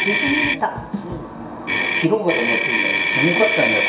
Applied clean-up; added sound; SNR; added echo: none; Motor vehicle (road); -1 dB; reverberation time 0.7 s.